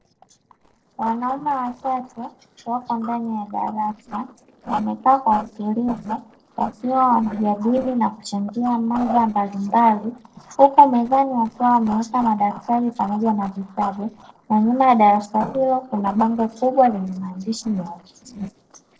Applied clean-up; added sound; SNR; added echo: neural separator model SepFormer DNS4.